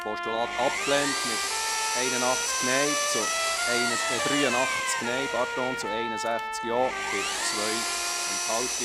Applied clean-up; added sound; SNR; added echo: none; Power tool + Trumpet; -2 dB; none.